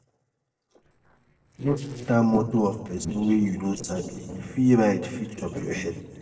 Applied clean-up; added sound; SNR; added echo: neural separator model SepFormer DNS4.